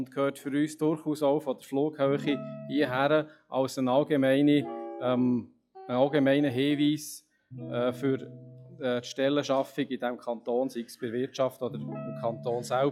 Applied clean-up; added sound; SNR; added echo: classical method log-MMSE.